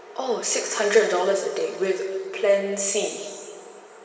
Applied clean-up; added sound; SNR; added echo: none; none; none; reverberation time 2.1 s.